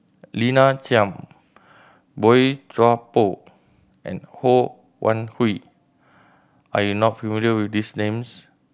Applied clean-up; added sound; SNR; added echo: none; none; none; none.